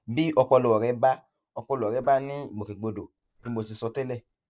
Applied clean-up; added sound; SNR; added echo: neural separator model SepFormer DNS4.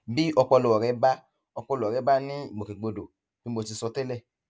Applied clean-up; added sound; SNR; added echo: none; none; none; none.